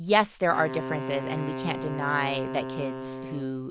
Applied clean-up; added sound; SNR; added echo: none; Wind instrument, woodwind instrument; 6 dB; none.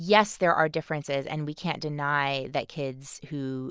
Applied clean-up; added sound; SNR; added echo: none; none; none; none.